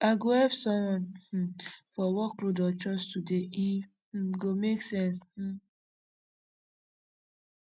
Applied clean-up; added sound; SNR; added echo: none; none; none; none.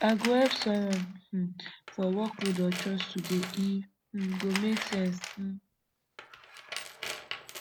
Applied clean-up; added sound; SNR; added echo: none; Tools; 10 dB; none.